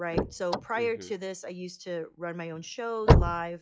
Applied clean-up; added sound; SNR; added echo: classical method log-MMSE.